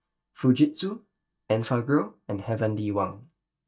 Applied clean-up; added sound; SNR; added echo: neural mask model DeepFilterNet 3.